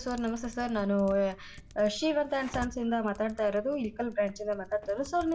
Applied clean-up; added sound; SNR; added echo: none; Typing; 17 dB; reverberation time 0.3 s.